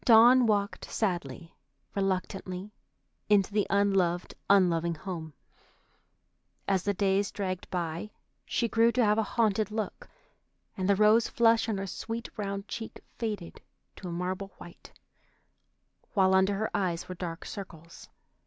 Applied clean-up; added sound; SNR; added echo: none; none; none; none.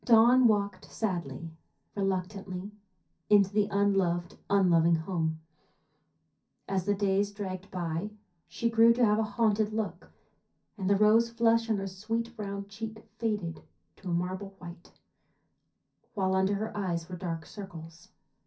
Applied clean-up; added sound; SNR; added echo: none; none; none; reverberation time 0.3 s.